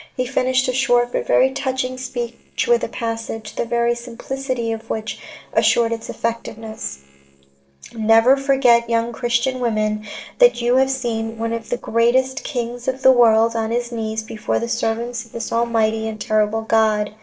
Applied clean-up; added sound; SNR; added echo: neural separator model SepFormer DNS4.